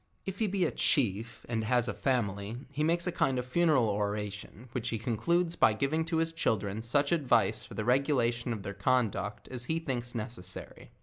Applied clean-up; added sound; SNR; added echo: none; none; none; none.